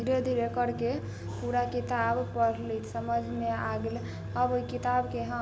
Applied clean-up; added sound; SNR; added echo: none; none; none; none.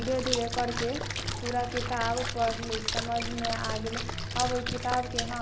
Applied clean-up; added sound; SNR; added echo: none; Splash, splatter + Water / Splash, splatter; 3 dB; none.